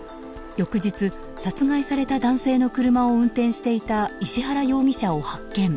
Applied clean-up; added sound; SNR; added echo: none; Drum kit; 20 dB; none.